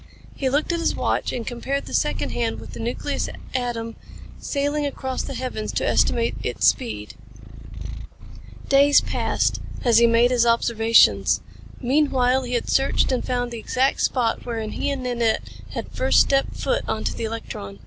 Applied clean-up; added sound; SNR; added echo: none; Purr; 5 dB; none.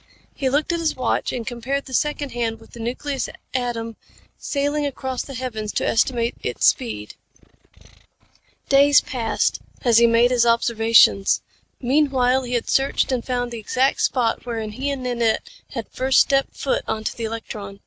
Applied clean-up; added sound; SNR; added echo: neural mask model RNNoise.